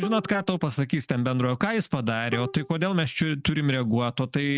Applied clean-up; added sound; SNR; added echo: neural mask model RNNoise.